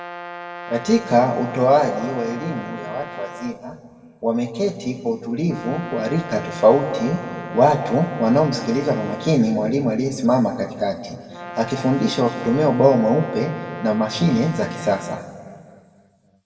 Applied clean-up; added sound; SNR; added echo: none; Brass instrument; 15 dB; reverberation time 1.8 s.